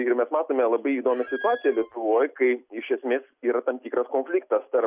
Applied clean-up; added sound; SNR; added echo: none; Squeak; 15 dB; none.